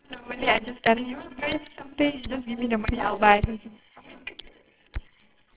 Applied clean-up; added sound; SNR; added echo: neural separator model SepFormer WHAMR!.